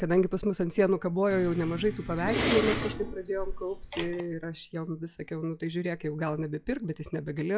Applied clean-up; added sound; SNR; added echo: classical method log-MMSE.